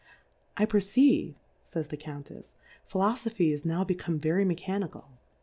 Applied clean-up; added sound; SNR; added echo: none; none; none; none.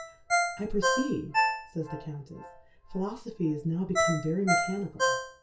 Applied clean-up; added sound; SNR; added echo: none; Ringtone; -2 dB; reverberation time 0.2 s.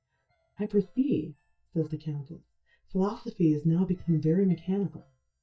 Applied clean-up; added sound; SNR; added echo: neural mask model DeepFilterNet 3.